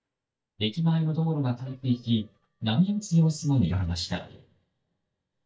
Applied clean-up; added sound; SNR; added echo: neural mask model DeepFilterNet 3.